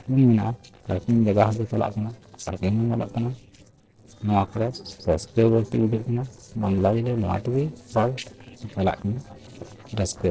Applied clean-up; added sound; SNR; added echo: neural separator model SepFormer DNS4.